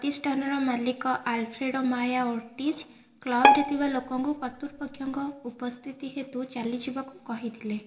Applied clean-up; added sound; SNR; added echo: none; Bowed string instrument; -4 dB; reverberation time 0.9 s.